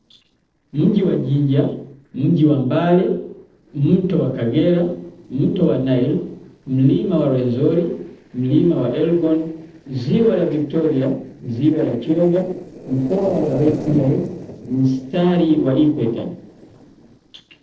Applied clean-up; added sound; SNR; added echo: neural separator model SepFormer DNS4.